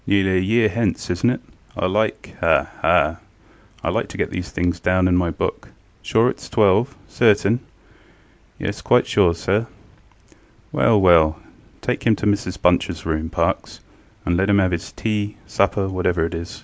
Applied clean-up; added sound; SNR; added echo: none; none; none; none.